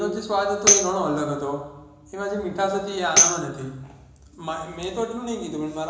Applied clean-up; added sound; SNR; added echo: none; Tambourine; -3 dB; reverberation time 1.0 s.